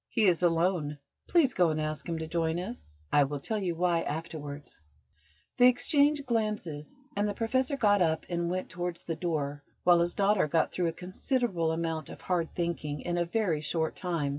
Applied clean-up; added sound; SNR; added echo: none; none; none; none.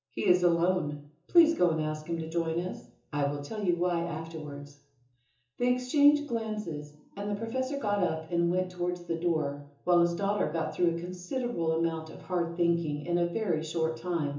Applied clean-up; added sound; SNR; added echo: none; none; none; reverberation time 0.6 s.